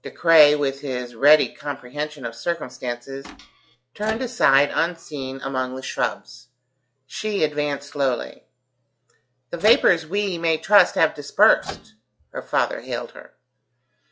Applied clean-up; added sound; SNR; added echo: classical method log-MMSE.